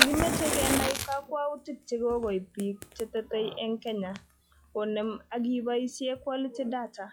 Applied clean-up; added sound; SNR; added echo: classical method log-MMSE.